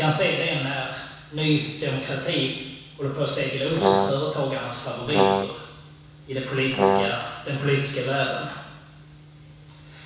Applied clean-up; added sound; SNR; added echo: none; Brass instrument; -3 dB; reverberation time 1.1 s.